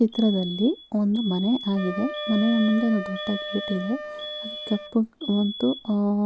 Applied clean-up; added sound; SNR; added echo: none; Wind instrument, woodwind instrument + Alarm; 11 dB; none.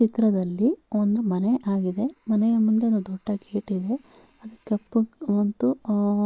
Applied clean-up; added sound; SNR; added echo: neural mask model Resemble Enhance denoiser.